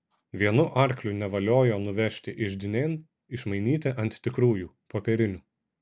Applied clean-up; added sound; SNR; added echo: none; none; none; none.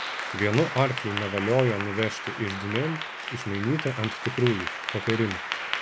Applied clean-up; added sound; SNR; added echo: none; Applause / Clapping; 5 dB; none.